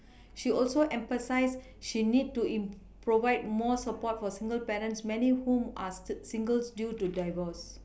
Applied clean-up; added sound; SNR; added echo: none; none; none; none.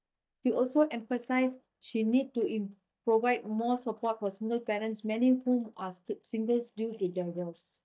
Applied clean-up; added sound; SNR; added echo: neural mask model DeepFilterNet 3.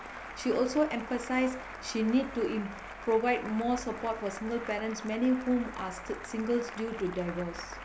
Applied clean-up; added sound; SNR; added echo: none; Applause; 12 dB; none.